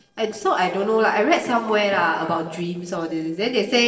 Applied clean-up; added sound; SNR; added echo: neural separator model SepFormer DNS4.